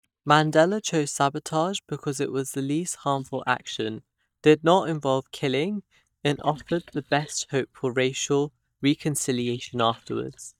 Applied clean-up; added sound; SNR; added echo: neural mask model DeepFilterNet 3.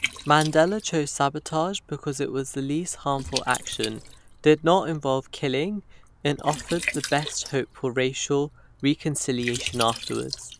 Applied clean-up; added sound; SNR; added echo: none; Liquid; 11 dB; none.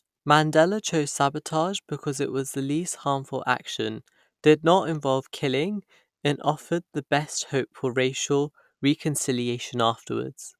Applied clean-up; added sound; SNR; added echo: none; none; none; none.